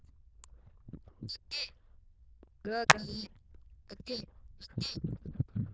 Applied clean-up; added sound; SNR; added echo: neural diffusion model UNIVERSE++.